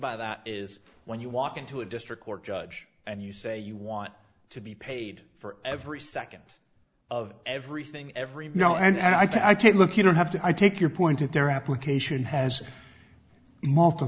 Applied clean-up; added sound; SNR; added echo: none; none; none; none.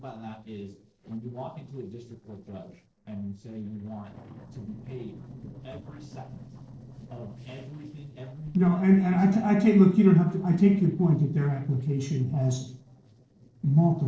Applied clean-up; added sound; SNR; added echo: neural separator model SepFormer DNS4.